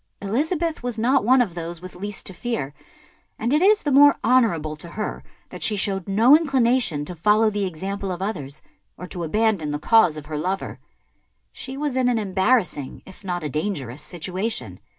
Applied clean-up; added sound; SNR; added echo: none; none; none; none.